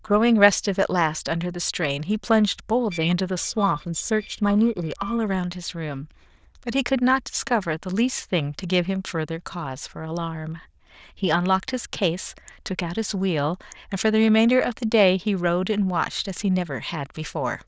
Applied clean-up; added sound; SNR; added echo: neural diffusion model UNIVERSE++.